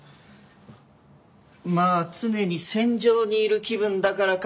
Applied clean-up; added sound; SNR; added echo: none; none; none; none.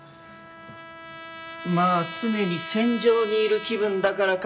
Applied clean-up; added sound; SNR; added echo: none; Trumpet; 13 dB; none.